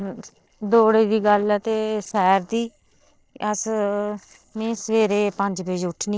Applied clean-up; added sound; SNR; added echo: neural separator model SepFormer DNS4.